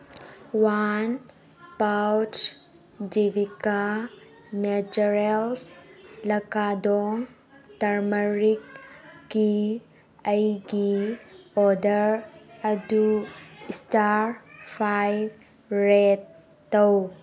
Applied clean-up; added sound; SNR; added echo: none; none; none; none.